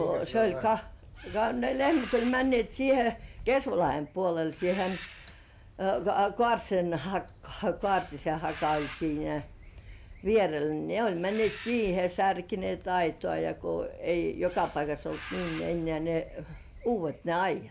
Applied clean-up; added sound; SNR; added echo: none; Bird; 18 dB; none.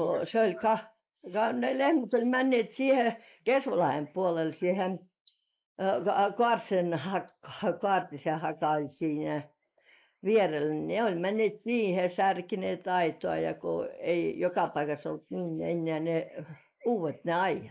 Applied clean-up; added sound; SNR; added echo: neural mask model Resemble Enhance denoiser.